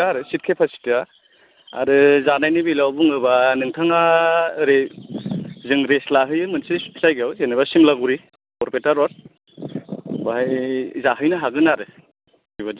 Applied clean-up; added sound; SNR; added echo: none; none; none; none.